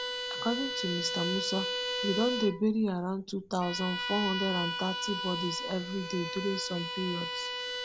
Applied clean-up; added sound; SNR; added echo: none; Bowed string instrument; 3 dB; none.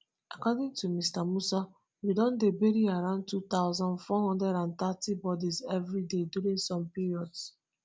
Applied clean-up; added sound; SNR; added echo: none; none; none; none.